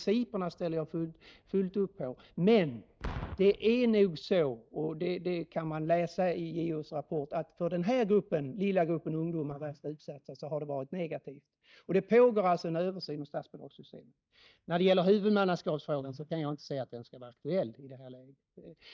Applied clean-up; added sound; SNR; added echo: neural mask model DeepFilterNet 3.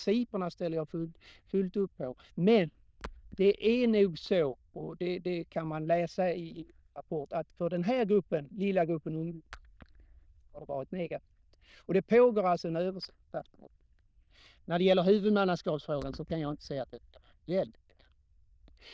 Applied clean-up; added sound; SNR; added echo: neural diffusion model UNIVERSE++.